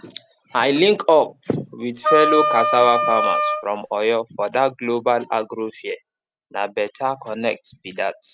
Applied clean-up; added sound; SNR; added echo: none; Wind instrument, woodwind instrument; -2 dB; none.